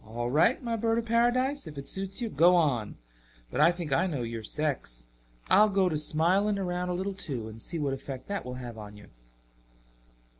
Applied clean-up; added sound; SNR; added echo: none; none; none; none.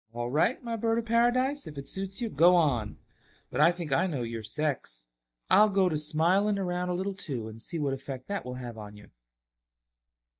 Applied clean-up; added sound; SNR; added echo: neural mask model DeepFilterNet 3.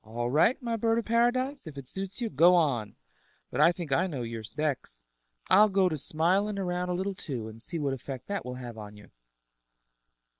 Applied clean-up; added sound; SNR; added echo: neural separator model SepFormer WHAM!.